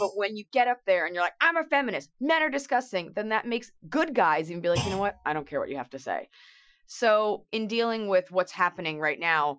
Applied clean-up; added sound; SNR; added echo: classical method Wiener filter.